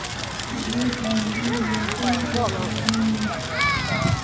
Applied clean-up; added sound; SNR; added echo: none; Crackle; -2 dB; reverberation time 0.8 s.